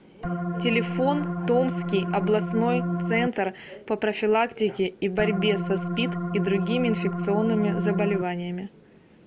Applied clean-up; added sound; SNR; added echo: none; Organ; 2 dB; none.